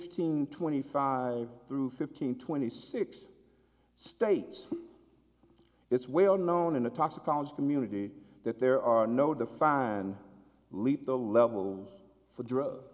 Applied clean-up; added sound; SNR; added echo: none; none; none; none.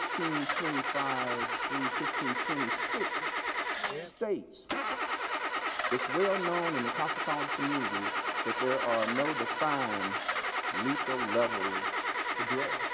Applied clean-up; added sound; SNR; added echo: none; Engine starting / Car; -3 dB; none.